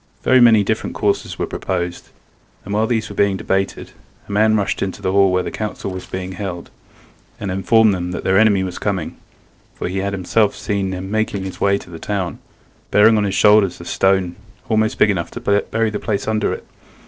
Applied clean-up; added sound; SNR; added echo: neural separator model SepFormer DNS4.